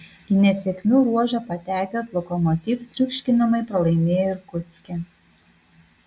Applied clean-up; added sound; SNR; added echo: none; none; none; none.